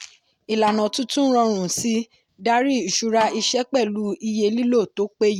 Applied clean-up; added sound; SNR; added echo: none; Snare drum; 18 dB; none.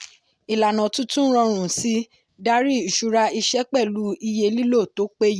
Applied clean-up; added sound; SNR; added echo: none; none; none; none.